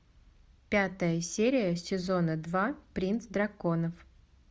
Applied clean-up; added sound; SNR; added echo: none; none; none; none.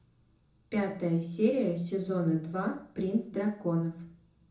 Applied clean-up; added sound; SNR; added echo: none; none; none; reverberation time 0.6 s.